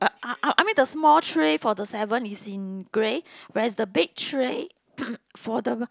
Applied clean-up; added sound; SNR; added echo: none; none; none; none.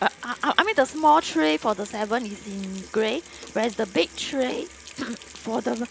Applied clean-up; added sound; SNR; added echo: none; Sink (filling or washing) / Water tap, faucet; 19 dB; none.